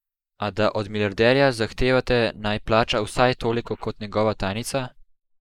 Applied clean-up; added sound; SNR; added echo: neural mask model Resemble Enhance denoiser.